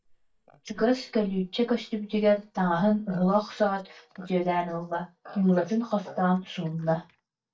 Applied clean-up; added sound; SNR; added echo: neural mask model DeepFilterNet 3.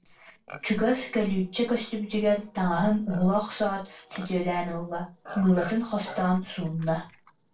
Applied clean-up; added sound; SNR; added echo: neural separator model SepFormer DNS4.